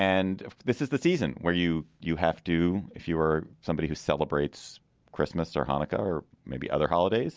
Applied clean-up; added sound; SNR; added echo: none; none; none; none.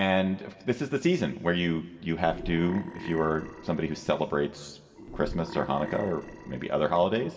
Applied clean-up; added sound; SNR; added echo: none; Burping, eructation; 13 dB; reverberation time 1.3 s.